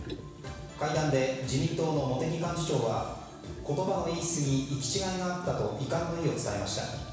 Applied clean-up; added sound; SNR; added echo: none; Liquid; 16 dB; reverberation time 1.1 s.